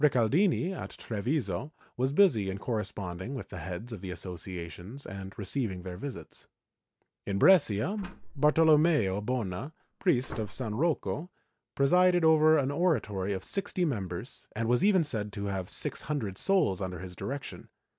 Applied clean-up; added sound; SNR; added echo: none; Slam; 15 dB; none.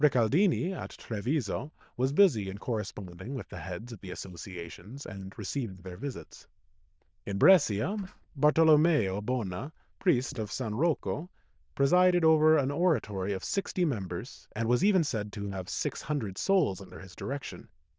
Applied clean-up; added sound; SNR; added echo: neural diffusion model UNIVERSE++.